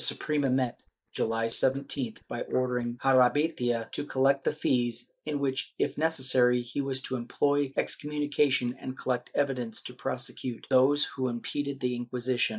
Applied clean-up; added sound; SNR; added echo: neural mask model DeepFilterNet 3.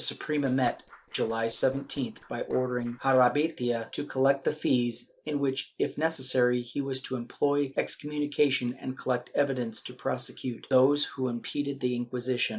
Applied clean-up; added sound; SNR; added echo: neural separator model SepFormer DNS4.